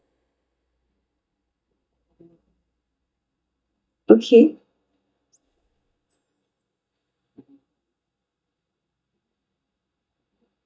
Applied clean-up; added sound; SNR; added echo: neural mask model DeepFilterNet 3.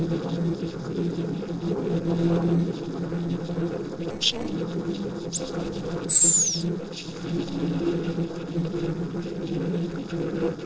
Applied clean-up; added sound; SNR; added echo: neural separator model SepFormer DNS4.